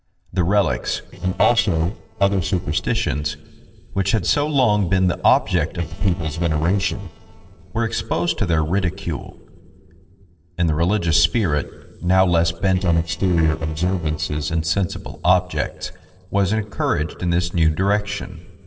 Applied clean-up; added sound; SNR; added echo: neural separator model SepFormer DNS4.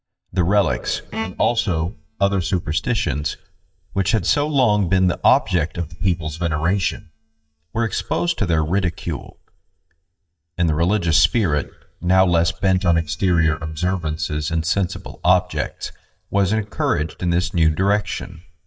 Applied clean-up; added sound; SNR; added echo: neural mask model DeepFilterNet 3.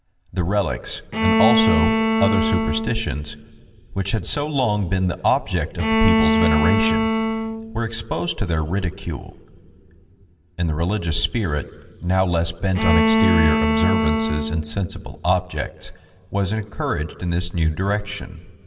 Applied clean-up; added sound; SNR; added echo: none; Bowed string instrument; -2 dB; reverberation time 2.4 s.